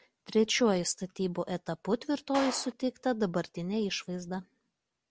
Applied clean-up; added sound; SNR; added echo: none; Clapping; 13 dB; none.